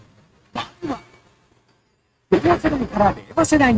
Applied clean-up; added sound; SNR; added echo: neural mask model RNNoise.